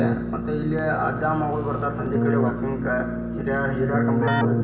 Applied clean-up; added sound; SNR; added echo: none; Keyboard (musical); 0 dB; reverberation time 1.2 s.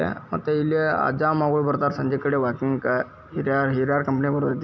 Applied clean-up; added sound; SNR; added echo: none; none; none; none.